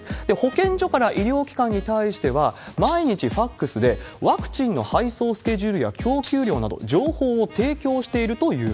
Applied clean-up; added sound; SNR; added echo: none; Rattle (instrument); -1 dB; none.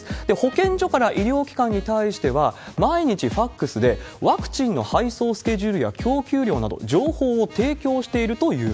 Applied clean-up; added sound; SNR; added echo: none; none; none; none.